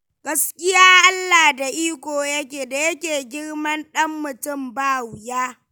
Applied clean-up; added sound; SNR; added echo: none; none; none; none.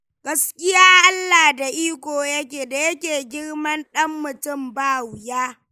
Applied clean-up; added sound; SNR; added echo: neural mask model Resemble Enhance denoiser.